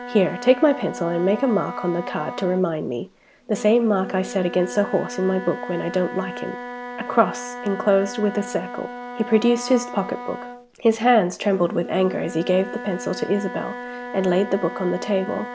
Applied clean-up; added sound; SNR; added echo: none; Wind instrument, woodwind instrument; 12 dB; none.